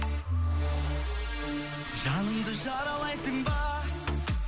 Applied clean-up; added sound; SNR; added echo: none; Hiss; 16 dB; none.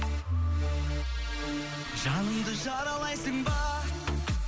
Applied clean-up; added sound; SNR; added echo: none; none; none; none.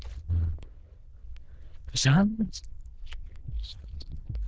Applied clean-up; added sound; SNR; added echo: neural diffusion model UNIVERSE++.